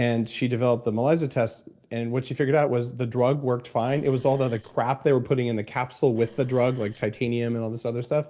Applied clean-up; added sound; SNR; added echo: neural separator model SepFormer DNS4.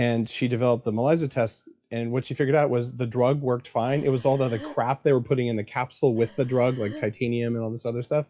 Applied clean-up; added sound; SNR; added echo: classical method WPE with log-MMSE.